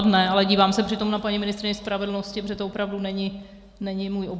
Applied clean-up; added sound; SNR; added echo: none; none; none; none.